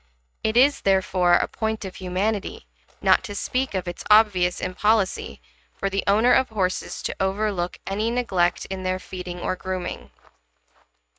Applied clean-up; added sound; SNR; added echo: neural mask model RNNoise.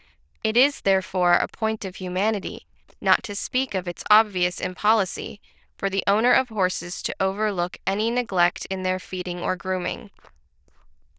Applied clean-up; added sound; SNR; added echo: neural diffusion model UNIVERSE++.